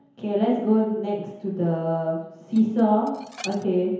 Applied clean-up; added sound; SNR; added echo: none; Dishes, pots, and pans; 19 dB; reverberation time 1.0 s.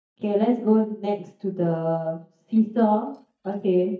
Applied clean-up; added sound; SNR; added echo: neural mask model DeepFilterNet 3.